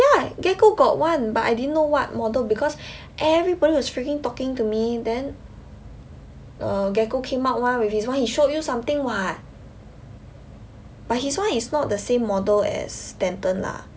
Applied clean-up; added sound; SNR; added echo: none; none; none; none.